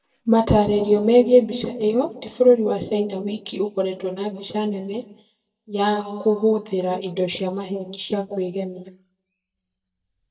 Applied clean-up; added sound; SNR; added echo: neural mask model DeepFilterNet 3.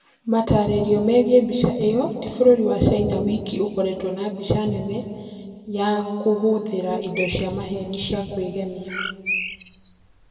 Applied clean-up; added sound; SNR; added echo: none; Bird; 11 dB; reverberation time 1.8 s.